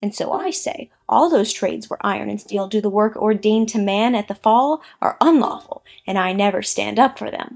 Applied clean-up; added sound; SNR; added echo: neural mask model DeepFilterNet 3.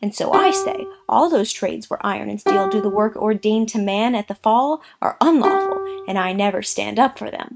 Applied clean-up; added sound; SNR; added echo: neural mask model RNNoise.